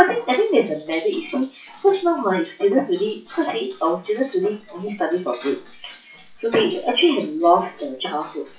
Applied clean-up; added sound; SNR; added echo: classical method WPE with log-MMSE.